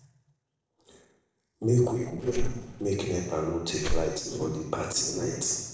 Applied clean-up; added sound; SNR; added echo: neural separator model SepFormer DNS4.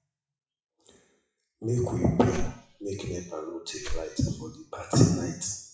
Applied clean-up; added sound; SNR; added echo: classical method WPE with log-MMSE.